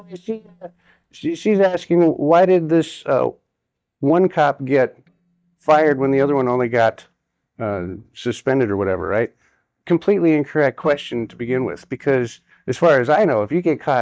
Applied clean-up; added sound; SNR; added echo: neural mask model DeepFilterNet 3.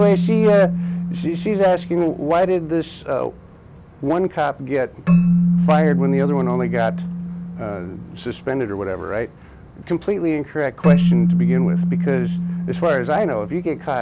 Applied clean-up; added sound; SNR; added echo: none; Keyboard (musical); 0 dB; none.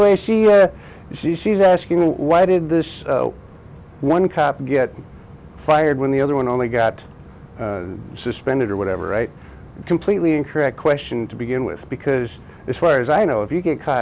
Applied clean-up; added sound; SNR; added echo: none; none; none; none.